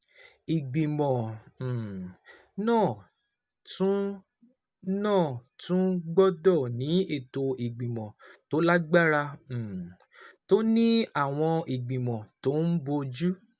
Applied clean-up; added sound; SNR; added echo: none; none; none; none.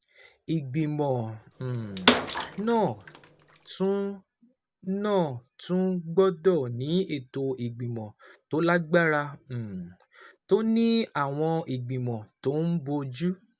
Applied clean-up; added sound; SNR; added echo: none; Bathtub (filling or washing) / Water / Splash, splatter; 2 dB; none.